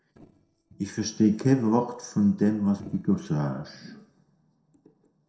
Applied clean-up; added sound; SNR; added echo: neural separator model SepFormer DNS4.